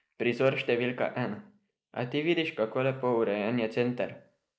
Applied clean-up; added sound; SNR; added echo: neural mask model Resemble Enhance denoiser.